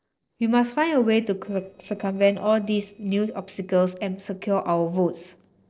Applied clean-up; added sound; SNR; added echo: neural separator model SepFormer DNS4.